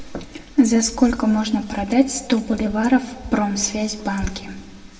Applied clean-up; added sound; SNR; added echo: none; Hands; 18 dB; reverberation time 1.1 s.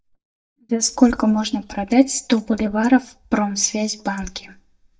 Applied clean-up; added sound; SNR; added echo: neural mask model DeepFilterNet 3.